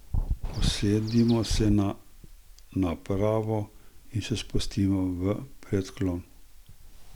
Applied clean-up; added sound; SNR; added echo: none; Chirp, tweet; 17 dB; none.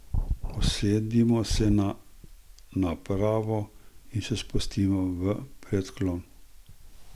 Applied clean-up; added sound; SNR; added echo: none; none; none; none.